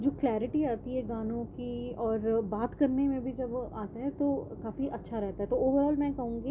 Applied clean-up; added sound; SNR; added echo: none; none; none; none.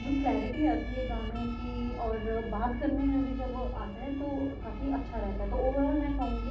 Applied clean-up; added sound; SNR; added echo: none; Siren; 19 dB; reverberation time 0.4 s.